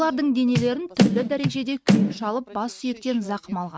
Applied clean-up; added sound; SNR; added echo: neural mask model RNNoise.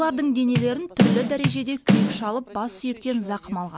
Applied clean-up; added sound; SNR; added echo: none; Bass drum / Snare drum; -2 dB; none.